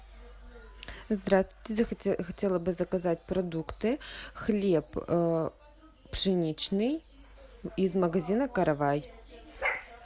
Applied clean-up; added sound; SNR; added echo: none; none; none; none.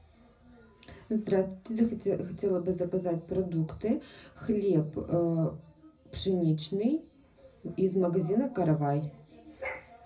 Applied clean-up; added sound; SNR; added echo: none; none; none; reverberation time 0.4 s.